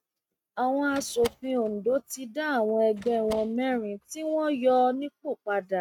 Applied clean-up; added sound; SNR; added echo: neural mask model RNNoise.